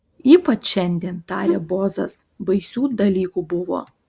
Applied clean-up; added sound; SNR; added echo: none; Wind instrument, woodwind instrument; 4 dB; none.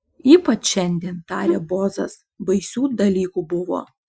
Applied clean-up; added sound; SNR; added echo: classical method Wiener filter.